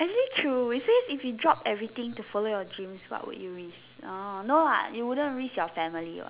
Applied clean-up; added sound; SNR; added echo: none; none; none; none.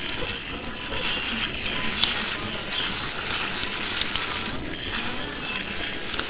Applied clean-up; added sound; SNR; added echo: neural separator model SepFormer WHAMR!.